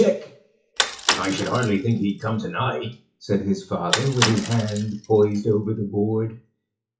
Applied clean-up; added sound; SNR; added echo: classical method WPE with log-MMSE.